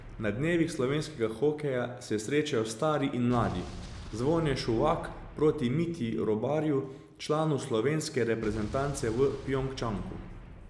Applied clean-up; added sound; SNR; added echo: none; Explosion; 16 dB; none.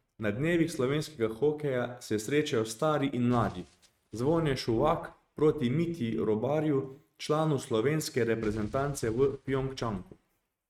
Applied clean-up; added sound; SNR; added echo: neural mask model RNNoise.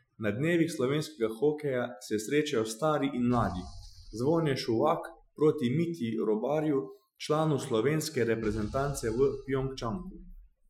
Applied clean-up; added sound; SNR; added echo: classical method Wiener filter.